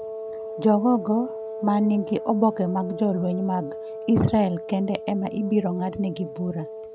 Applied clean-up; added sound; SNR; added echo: none; Wind instrument, woodwind instrument; 10 dB; none.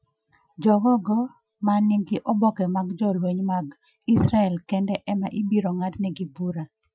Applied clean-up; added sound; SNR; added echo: classical method Wiener filter.